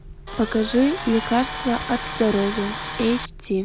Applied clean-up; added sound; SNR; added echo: none; Tools; 9 dB; none.